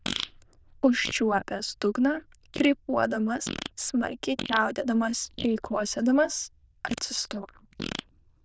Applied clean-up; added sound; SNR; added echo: neural diffusion model UNIVERSE++.